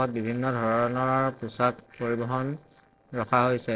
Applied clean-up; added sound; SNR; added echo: neural separator model SepFormer DNS4.